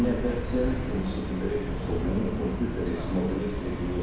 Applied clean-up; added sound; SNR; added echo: none; Subway, metro, underground; 2 dB; reverberation time 1.1 s.